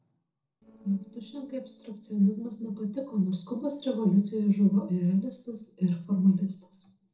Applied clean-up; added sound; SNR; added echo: neural separator model SepFormer DNS4.